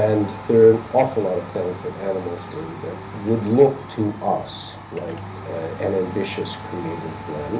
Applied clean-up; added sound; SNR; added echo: none; Domestic sounds, home sounds; 13 dB; reverberation time 0.3 s.